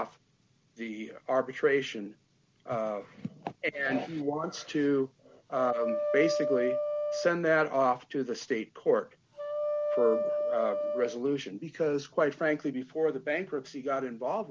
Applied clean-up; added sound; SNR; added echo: none; Wind instrument, woodwind instrument; 2 dB; none.